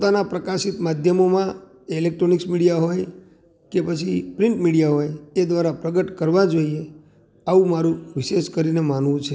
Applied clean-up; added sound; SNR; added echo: none; none; none; none.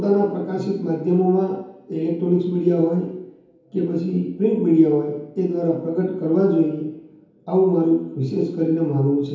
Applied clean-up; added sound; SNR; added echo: none; none; none; reverberation time 2.2 s.